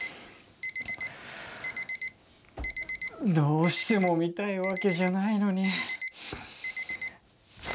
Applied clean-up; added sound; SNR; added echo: none; none; none; none.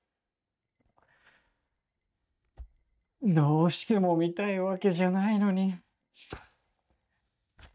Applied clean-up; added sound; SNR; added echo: neural mask model DeepFilterNet 3.